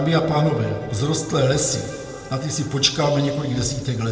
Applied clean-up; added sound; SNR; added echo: none; Bowed string instrument; 20 dB; reverberation time 2.3 s.